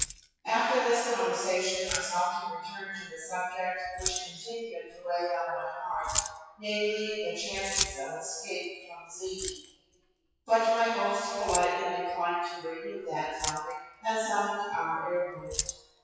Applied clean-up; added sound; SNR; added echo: classical method WPE with log-MMSE.